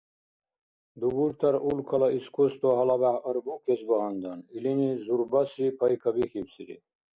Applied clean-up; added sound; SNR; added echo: none; none; none; none.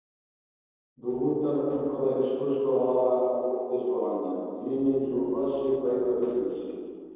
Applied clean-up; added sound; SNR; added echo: neural separator model SepFormer DNS4.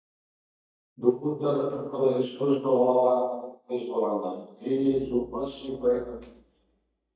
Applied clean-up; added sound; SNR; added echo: neural mask model DeepFilterNet 3.